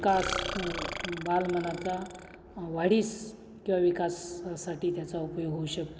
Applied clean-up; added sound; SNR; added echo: none; Burping, eructation; 7 dB; none.